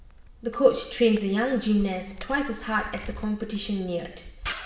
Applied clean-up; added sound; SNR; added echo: none; Camera; 11 dB; reverberation time 0.7 s.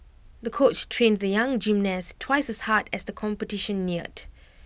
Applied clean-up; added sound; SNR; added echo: none; none; none; none.